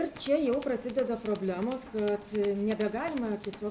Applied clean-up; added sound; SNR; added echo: none; Tools; 15 dB; none.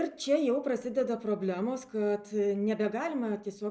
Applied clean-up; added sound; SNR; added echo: none; none; none; none.